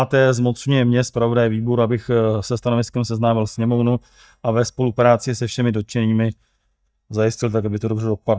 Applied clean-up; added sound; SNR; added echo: neural mask model DeepFilterNet 3.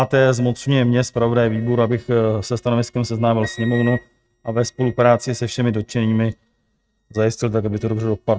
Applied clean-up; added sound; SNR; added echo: neural mask model RNNoise.